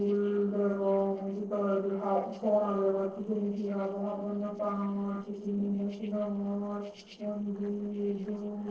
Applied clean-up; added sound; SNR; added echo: neural separator model SepFormer DNS4.